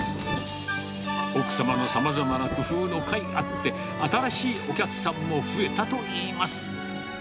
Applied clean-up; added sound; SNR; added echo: none; Glass + Thunder; 12 dB; none.